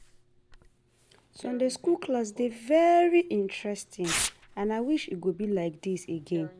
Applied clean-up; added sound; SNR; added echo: none; Tearing; 12 dB; none.